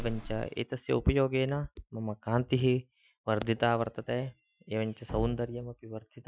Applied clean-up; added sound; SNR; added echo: classical method Wiener filter.